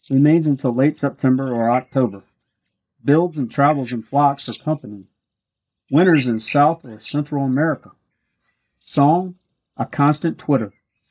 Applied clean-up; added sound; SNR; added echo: neural mask model DeepFilterNet 3.